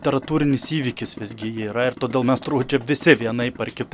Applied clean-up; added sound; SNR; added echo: none; Idling; 18 dB; none.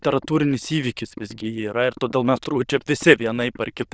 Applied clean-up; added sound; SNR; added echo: neural diffusion model UNIVERSE++.